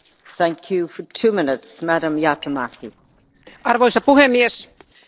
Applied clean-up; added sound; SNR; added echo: neural separator model SepFormer DNS4.